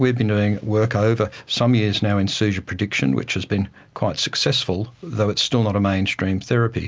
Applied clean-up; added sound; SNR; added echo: none; none; none; none.